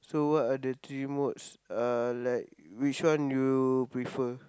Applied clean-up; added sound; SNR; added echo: none; none; none; none.